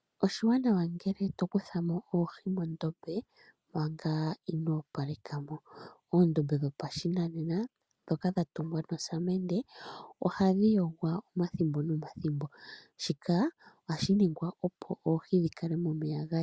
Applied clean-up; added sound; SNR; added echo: none; none; none; none.